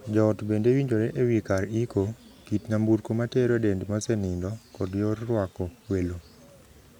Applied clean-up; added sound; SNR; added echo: none; none; none; none.